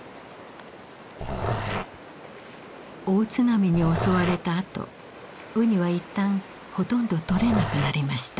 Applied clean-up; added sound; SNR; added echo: none; Growling; 4 dB; none.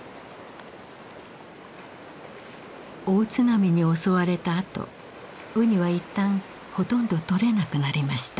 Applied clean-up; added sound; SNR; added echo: none; none; none; none.